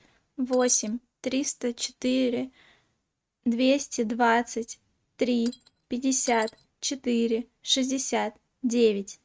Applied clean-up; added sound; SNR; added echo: neural mask model RNNoise.